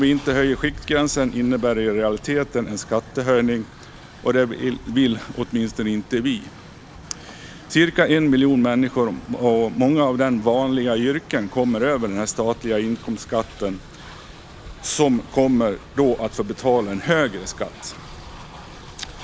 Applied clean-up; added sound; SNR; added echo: none; Train; 18 dB; none.